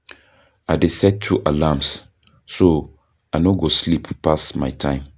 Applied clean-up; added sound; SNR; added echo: none; none; none; none.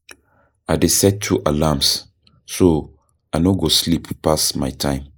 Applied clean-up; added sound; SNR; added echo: neural mask model Resemble Enhance denoiser.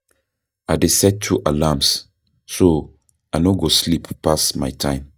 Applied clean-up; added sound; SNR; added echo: neural mask model DeepFilterNet 3.